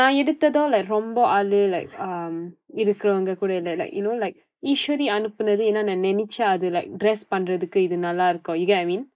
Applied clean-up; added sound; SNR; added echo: neural mask model Resemble Enhance denoiser.